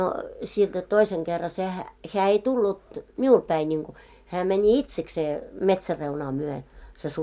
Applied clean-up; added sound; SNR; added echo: none; none; none; none.